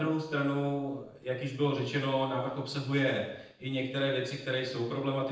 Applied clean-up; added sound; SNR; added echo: neural separator model SepFormer DNS4.